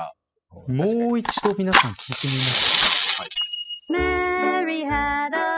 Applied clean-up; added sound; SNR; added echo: classical method spectral subtraction.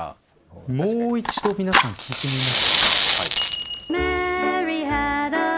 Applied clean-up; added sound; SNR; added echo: none; Fire; 0 dB; none.